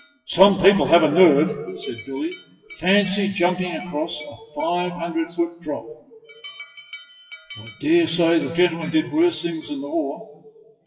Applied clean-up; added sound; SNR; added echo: classical method WPE with log-MMSE.